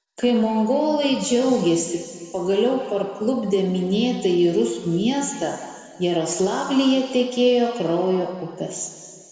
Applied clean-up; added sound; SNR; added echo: none; none; none; reverberation time 2.0 s.